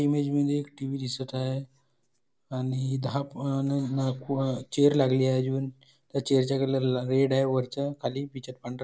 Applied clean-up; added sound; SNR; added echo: neural mask model Resemble Enhance denoiser.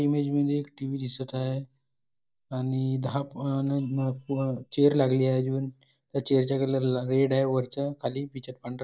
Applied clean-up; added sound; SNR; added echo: neural mask model DeepFilterNet 3.